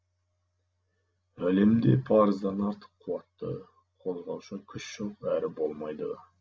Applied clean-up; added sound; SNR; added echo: none; none; none; none.